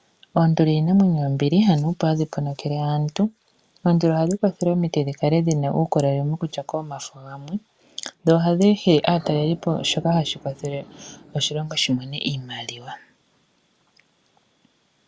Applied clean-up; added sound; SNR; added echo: none; none; none; none.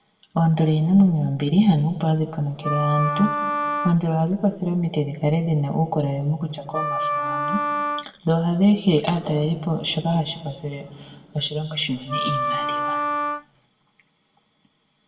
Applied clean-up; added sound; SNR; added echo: none; Wind instrument, woodwind instrument; 3 dB; reverberation time 1.3 s.